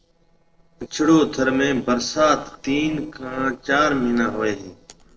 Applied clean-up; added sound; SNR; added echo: neural separator model SepFormer DNS4.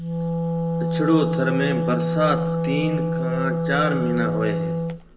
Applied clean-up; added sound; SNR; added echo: none; Wind instrument, woodwind instrument; -2 dB; reverberation time 1.2 s.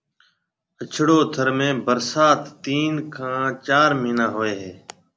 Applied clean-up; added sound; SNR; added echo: none; none; none; none.